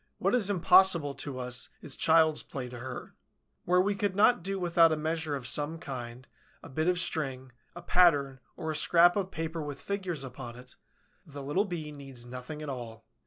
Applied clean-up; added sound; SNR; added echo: none; none; none; none.